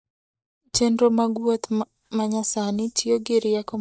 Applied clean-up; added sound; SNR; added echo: neural mask model DeepFilterNet 3.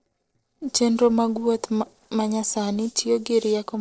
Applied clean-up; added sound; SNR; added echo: neural separator model SepFormer DNS4.